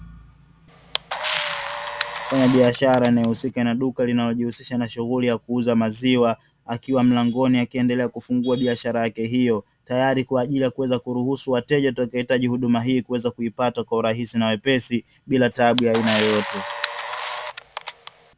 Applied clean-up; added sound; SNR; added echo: none; Camera; 8 dB; none.